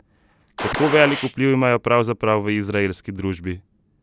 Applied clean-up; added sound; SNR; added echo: none; Gunshot, gunfire; 6 dB; none.